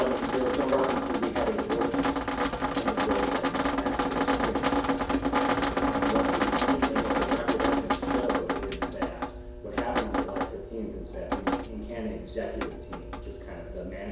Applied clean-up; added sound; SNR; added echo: none; Drip; -5 dB; reverberation time 0.7 s.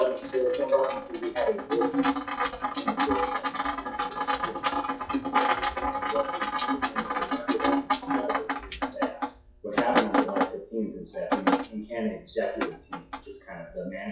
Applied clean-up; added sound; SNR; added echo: classical method WPE with log-MMSE.